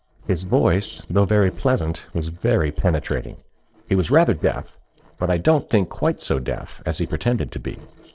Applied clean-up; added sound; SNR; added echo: neural separator model SepFormer DNS4.